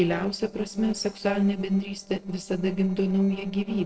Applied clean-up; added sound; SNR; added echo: neural separator model SepFormer DNS4.